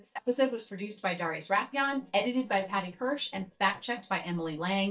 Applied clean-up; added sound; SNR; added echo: neural mask model DeepFilterNet 3.